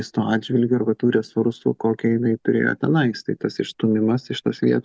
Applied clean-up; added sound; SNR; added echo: none; none; none; none.